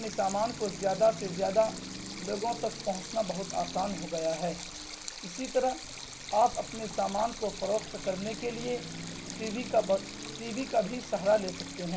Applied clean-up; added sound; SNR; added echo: none; Stream + Car passing by / Traffic noise, roadway noise / Engine; 10 dB; none.